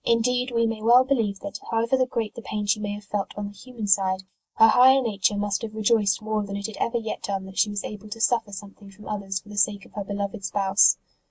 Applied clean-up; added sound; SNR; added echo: neural mask model Resemble Enhance denoiser.